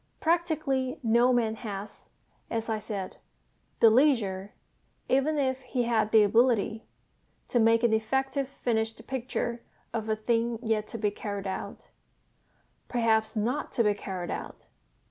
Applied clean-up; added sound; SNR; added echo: none; none; none; none.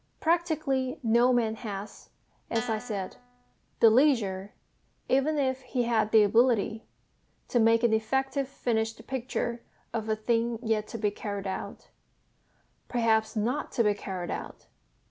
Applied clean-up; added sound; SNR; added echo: none; Guitar; 13 dB; none.